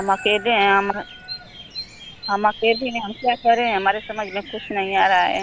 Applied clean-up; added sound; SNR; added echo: none; Bird vocalization, bird call, bird song; 16 dB; none.